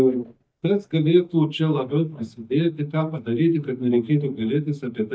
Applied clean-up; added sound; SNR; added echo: neural mask model DeepFilterNet 3.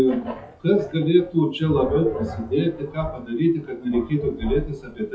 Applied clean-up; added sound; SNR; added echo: classical method WPE with log-MMSE.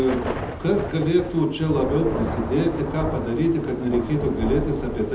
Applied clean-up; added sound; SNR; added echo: none; Thunder / Rain; 7 dB; reverberation time 0.8 s.